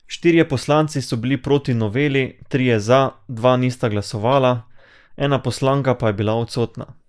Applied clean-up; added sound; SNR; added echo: neural mask model Resemble Enhance denoiser.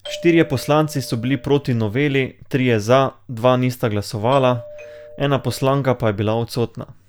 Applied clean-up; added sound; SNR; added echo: none; Doorbell; 19 dB; none.